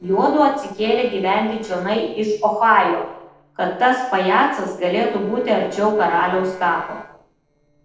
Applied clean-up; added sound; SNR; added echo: neural separator model SepFormer DNS4.